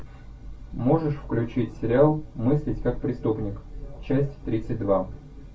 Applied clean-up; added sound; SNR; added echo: none; none; none; reverberation time 0.2 s.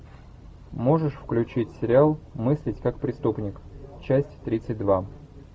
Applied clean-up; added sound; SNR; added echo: none; none; none; none.